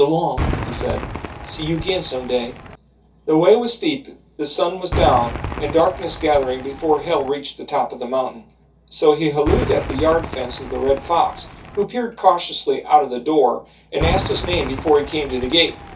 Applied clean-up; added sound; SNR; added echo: none; Cheering / Fireworks; 10 dB; reverberation time 0.3 s.